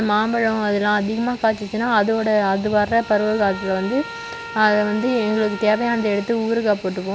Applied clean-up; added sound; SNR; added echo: none; Fixed-wing aircraft, airplane + Trumpet; 15 dB; none.